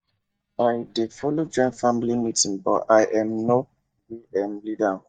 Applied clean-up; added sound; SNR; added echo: neural mask model DeepFilterNet 3.